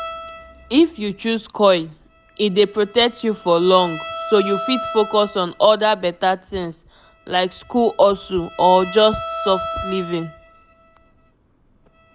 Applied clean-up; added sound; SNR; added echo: none; Bowed string instrument; 14 dB; none.